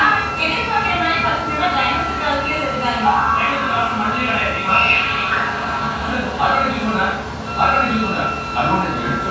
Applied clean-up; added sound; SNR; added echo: none; Wind instrument, woodwind instrument; 8 dB; reverberation time 0.5 s.